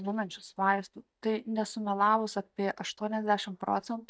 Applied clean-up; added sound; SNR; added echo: neural mask model DeepFilterNet 3.